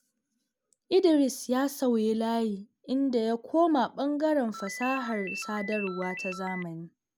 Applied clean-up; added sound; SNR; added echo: none; Ringtone; 11 dB; none.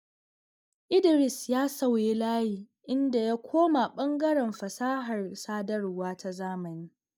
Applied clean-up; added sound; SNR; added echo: neural mask model DeepFilterNet 3.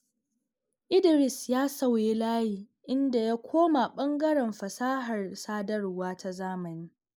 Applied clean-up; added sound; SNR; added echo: neural mask model Resemble Enhance denoiser.